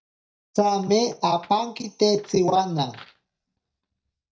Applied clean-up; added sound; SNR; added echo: neural mask model DeepFilterNet 3.